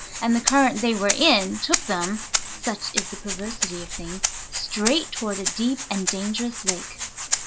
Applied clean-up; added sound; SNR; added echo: none; Rattle (instrument); 3 dB; none.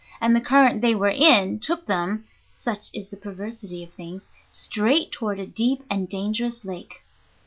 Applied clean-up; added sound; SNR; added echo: none; none; none; none.